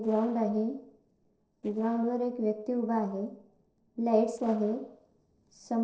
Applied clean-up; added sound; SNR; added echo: neural separator model SepFormer DNS4.